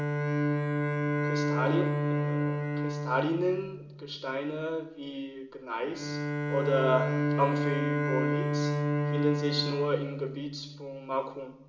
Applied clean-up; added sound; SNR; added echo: none; Bowed string instrument; -2 dB; reverberation time 1.3 s.